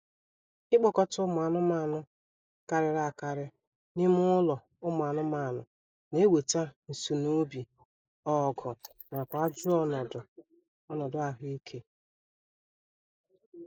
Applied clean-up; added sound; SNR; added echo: neural mask model Resemble Enhance denoiser.